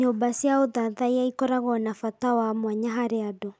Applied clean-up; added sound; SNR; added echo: none; none; none; none.